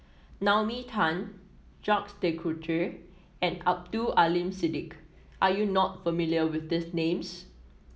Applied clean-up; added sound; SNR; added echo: none; none; none; none.